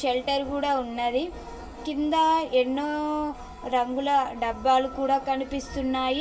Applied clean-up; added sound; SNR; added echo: none; none; none; reverberation time 0.2 s.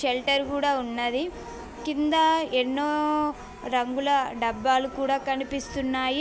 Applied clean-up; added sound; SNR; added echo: none; none; none; none.